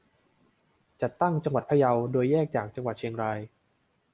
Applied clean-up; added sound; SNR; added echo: none; none; none; none.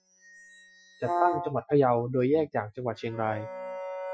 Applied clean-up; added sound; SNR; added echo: classical method Wiener filter.